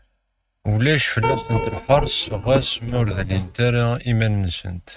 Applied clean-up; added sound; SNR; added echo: neural mask model RNNoise.